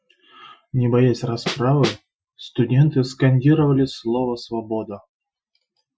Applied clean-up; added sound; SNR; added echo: classical method Wiener filter.